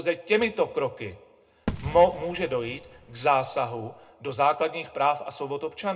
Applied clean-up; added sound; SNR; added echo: none; Fireworks; 12 dB; reverberation time 0.2 s.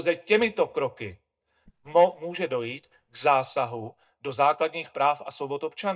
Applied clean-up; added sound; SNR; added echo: neural mask model DeepFilterNet 3.